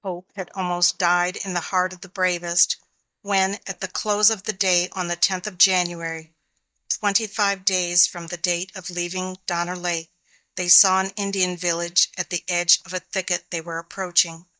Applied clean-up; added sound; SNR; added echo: neural mask model DeepFilterNet 3.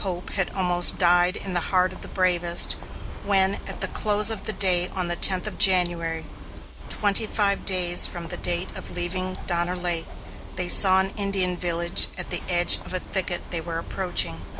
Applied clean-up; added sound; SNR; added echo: none; Bird; 12 dB; none.